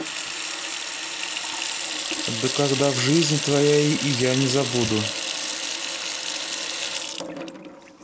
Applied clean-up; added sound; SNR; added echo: none; Sink (filling or washing) / Water tap, faucet; 3 dB; none.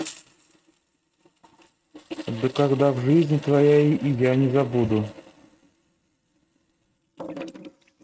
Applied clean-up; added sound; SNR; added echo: neural mask model RNNoise.